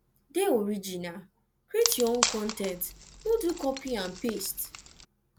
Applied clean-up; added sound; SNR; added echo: none; Wood; 5 dB; none.